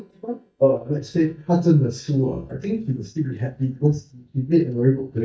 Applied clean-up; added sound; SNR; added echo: neural mask model DeepFilterNet 3.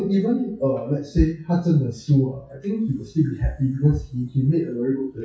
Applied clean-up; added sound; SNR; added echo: classical method WPE with log-MMSE.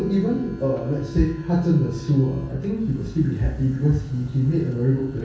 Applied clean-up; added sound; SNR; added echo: none; Subway, metro, underground; 19 dB; reverberation time 0.6 s.